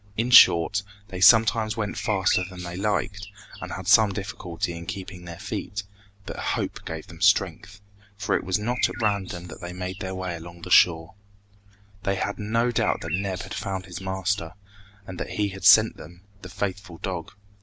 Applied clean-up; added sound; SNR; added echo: none; Bird; 10 dB; none.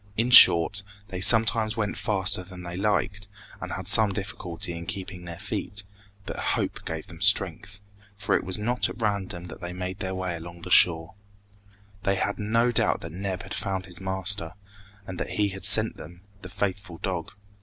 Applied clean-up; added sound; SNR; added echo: none; none; none; none.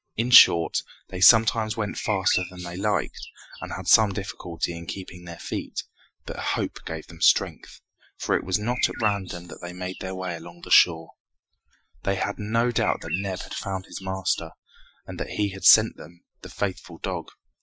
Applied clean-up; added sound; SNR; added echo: classical method Wiener filter.